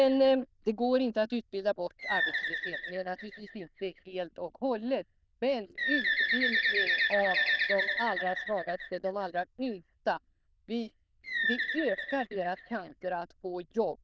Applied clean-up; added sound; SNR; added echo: neural diffusion model UNIVERSE++.